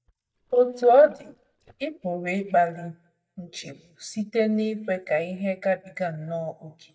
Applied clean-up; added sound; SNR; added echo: neural mask model DeepFilterNet 3.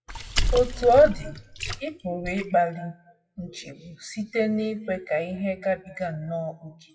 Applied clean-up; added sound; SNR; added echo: classical method WPE with log-MMSE.